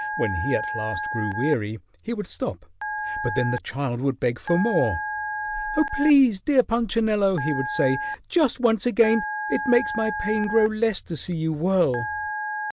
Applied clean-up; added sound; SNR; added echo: none; Telephone; 7 dB; none.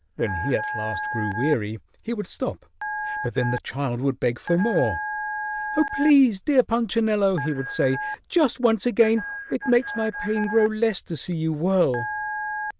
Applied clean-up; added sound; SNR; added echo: neural diffusion model UNIVERSE++.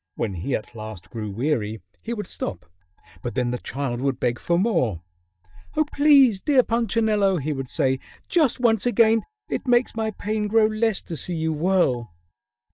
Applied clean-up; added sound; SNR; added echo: neural mask model DeepFilterNet 3.